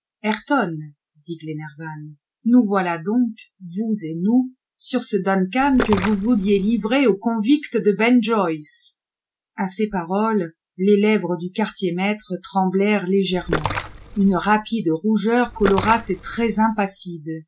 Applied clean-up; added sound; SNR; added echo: none; Splash, splatter; 9 dB; none.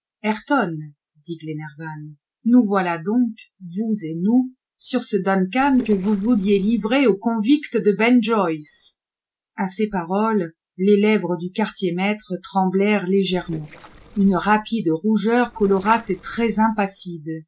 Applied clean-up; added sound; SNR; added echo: neural separator model SepFormer DNS4.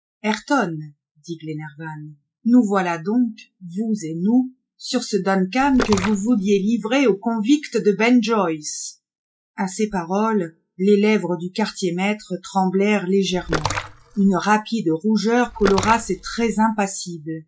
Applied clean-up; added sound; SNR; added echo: classical method log-MMSE.